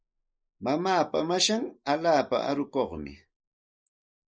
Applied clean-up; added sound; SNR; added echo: neural mask model Resemble Enhance denoiser.